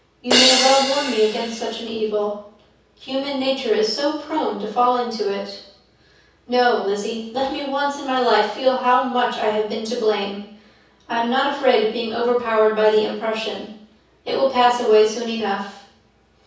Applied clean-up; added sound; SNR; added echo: none; Crash cymbal; 0 dB; reverberation time 0.6 s.